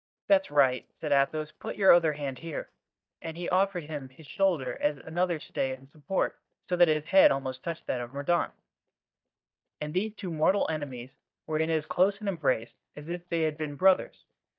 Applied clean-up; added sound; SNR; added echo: neural mask model DeepFilterNet 3.